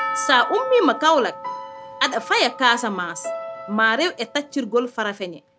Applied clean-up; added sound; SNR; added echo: none; Piano + Percussion; 10 dB; none.